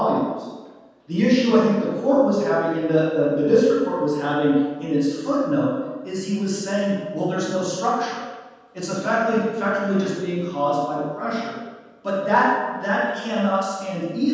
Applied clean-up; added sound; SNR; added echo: none; none; none; reverberation time 1.2 s.